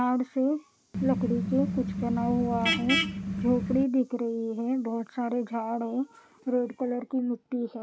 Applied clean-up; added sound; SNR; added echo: none; Vehicle horn, car horn, honking; 1 dB; none.